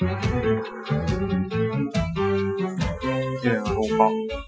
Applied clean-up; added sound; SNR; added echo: classical method Wiener filter.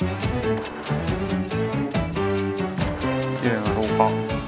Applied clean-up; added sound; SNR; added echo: none; Gunshot, gunfire; 18 dB; none.